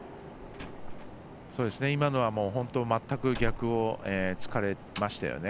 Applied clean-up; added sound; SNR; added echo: none; Slam; 9 dB; none.